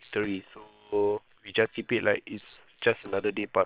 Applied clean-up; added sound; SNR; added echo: neural separator model SepFormer WHAM!.